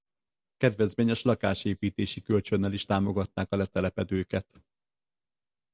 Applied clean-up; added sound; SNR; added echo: none; none; none; none.